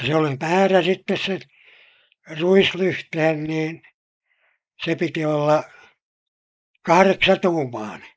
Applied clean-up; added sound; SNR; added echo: neural mask model Resemble Enhance denoiser.